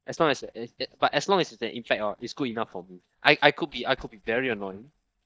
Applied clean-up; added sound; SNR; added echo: neural mask model DeepFilterNet 3.